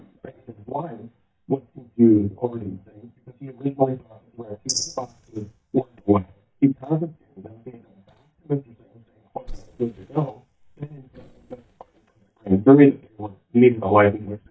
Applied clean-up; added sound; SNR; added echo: neural mask model DeepFilterNet 3.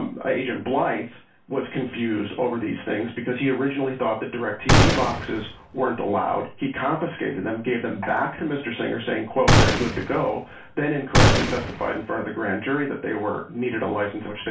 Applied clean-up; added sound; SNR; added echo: none; Gunshot, gunfire; -4 dB; reverberation time 0.3 s.